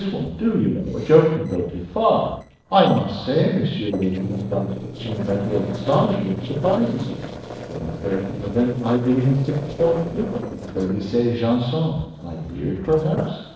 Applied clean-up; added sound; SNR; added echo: neural separator model SepFormer DNS4.